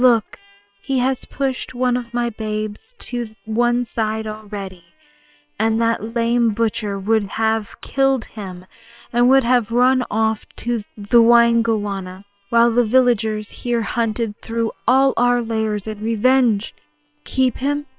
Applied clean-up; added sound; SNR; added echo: neural separator model SepFormer WHAM!.